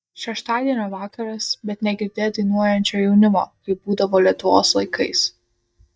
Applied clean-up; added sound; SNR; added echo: neural mask model DeepFilterNet 3.